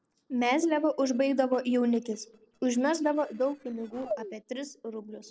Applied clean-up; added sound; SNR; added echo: neural separator model SepFormer DNS4.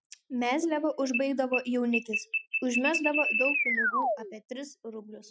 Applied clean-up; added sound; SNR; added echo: classical method Wiener filter.